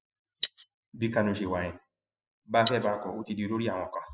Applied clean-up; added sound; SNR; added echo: classical method spectral subtraction.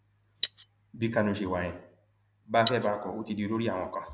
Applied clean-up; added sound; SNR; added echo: none; Cutlery, silverware; 9 dB; none.